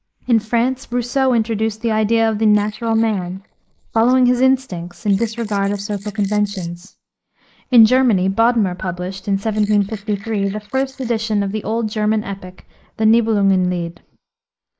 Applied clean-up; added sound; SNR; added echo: neural mask model Resemble Enhance denoiser.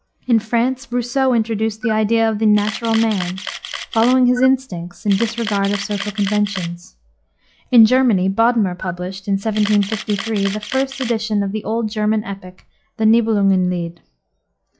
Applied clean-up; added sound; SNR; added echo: classical method log-MMSE.